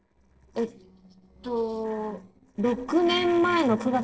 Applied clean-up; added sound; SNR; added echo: neural separator model SepFormer DNS4.